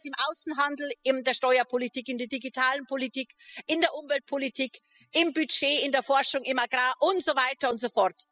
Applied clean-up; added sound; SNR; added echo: classical method spectral subtraction.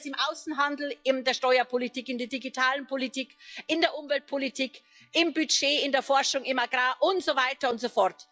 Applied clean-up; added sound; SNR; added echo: classical method log-MMSE.